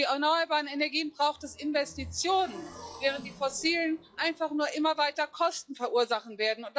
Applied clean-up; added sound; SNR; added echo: classical method log-MMSE.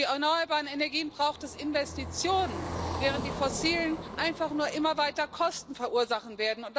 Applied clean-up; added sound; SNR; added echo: none; Car passing by; 10 dB; none.